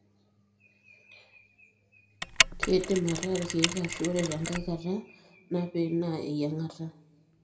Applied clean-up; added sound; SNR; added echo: none; Mechanisms; -1 dB; reverberation time 0.8 s.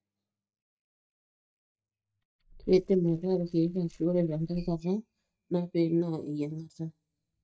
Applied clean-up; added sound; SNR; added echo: neural mask model DeepFilterNet 3.